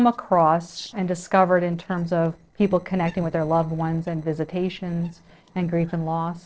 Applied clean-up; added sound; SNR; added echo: neural separator model SepFormer DNS4.